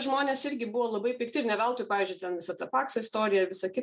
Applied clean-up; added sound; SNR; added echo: none; none; none; none.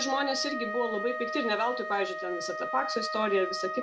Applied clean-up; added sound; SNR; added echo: none; Wind instrument, woodwind instrument; 4 dB; none.